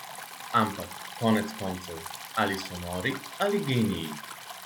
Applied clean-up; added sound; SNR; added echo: none; Stream; 11 dB; none.